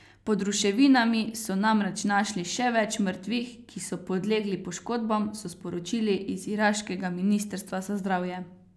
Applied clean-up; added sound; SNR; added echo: none; none; none; none.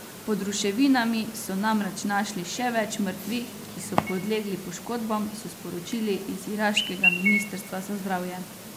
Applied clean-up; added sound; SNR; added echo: none; Chirp, tweet; 5 dB; none.